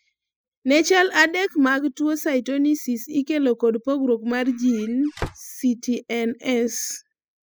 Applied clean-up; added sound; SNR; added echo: classical method spectral subtraction.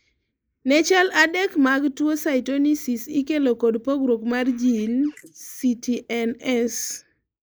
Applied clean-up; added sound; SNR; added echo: neural mask model Resemble Enhance denoiser.